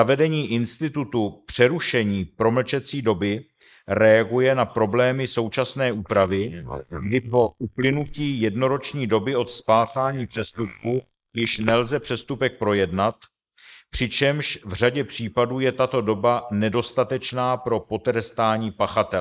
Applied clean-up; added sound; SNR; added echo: neural mask model Resemble Enhance denoiser.